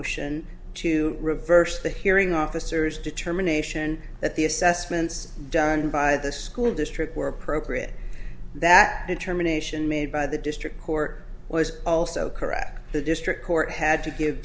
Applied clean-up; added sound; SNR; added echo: none; none; none; none.